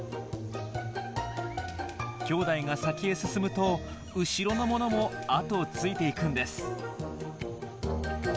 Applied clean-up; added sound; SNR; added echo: none; none; none; none.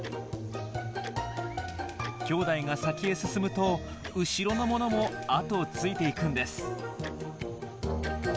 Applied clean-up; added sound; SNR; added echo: none; Tick-tock; 19 dB; none.